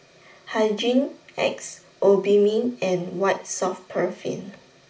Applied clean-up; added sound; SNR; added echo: none; none; none; reverberation time 0.4 s.